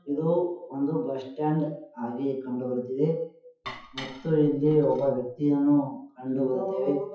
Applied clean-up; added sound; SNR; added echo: classical method WPE with log-MMSE.